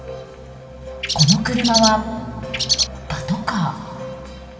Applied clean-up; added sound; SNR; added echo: none; Bird; -2 dB; reverberation time 2.3 s.